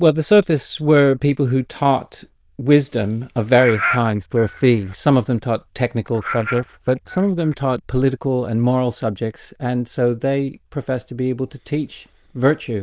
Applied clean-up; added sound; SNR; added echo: neural diffusion model UNIVERSE++.